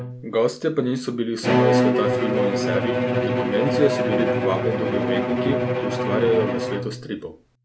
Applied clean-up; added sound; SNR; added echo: none; Bowed string instrument; -2 dB; none.